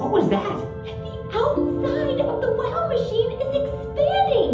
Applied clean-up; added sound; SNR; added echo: none; Ringtone; 6 dB; reverberation time 0.8 s.